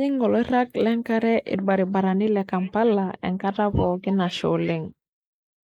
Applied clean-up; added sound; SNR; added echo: neural mask model Resemble Enhance denoiser.